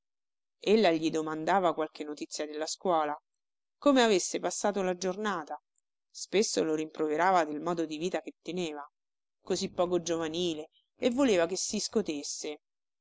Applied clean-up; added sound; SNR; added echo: none; none; none; none.